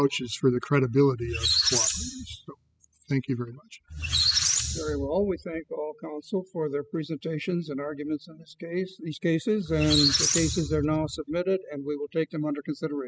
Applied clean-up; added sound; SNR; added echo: classical method spectral subtraction.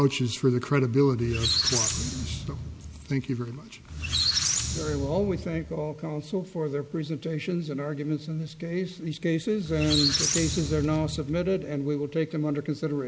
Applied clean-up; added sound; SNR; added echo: none; Squeak; 2 dB; none.